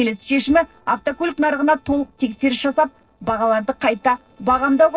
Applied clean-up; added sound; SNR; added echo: neural separator model SepFormer DNS4.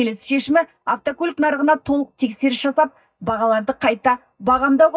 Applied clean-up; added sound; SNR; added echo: neural mask model DeepFilterNet 3.